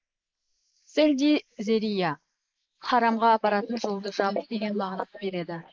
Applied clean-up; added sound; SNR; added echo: neural mask model Resemble Enhance denoiser.